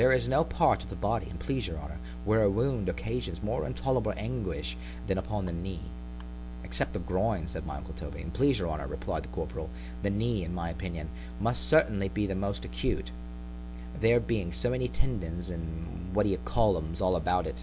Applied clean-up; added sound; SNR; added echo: none; none; none; none.